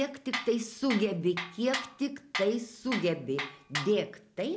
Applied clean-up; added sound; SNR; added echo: none; Tools; 8 dB; none.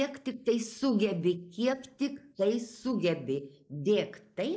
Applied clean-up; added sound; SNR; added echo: neural mask model Resemble Enhance denoiser.